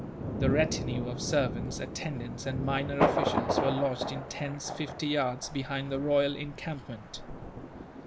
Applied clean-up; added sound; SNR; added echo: none; Thunder; 1 dB; none.